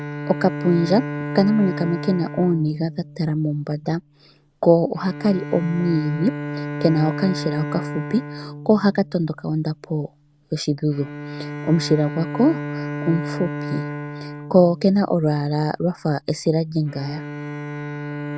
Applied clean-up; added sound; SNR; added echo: none; Bowed string instrument; 9 dB; none.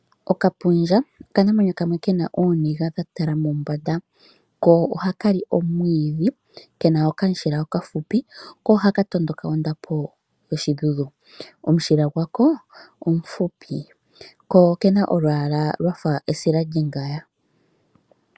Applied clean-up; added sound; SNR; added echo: none; none; none; none.